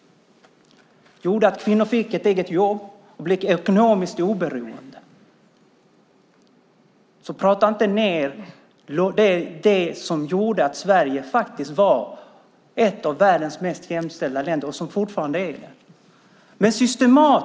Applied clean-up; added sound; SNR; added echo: none; none; none; none.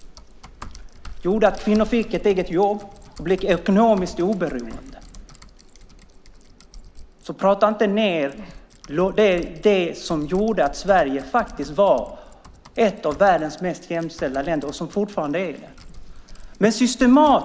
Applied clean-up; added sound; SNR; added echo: none; Typing; 18 dB; none.